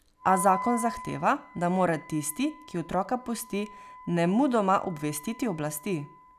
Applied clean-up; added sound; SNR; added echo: none; Wind instrument, woodwind instrument; 14 dB; none.